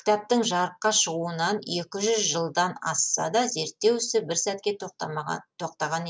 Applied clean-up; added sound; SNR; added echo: none; none; none; none.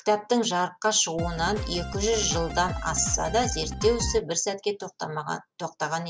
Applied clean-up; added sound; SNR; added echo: none; Drum kit; 6 dB; none.